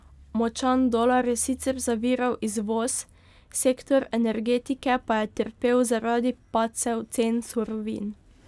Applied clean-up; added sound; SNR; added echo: none; none; none; none.